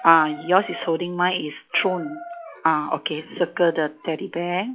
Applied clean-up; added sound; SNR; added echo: classical method log-MMSE.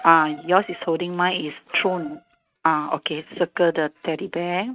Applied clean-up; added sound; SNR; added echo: neural mask model RNNoise.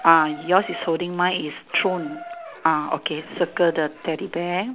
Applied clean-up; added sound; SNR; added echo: none; Bathtub (filling or washing) / Water tap, faucet; 18 dB; none.